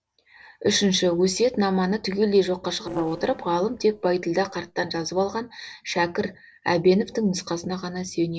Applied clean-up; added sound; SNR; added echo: neural separator model SepFormer DNS4.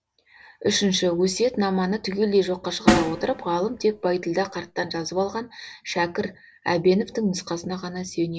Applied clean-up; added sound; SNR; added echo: none; Snare drum; 2 dB; none.